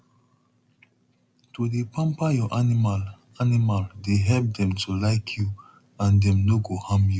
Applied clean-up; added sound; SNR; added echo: none; none; none; none.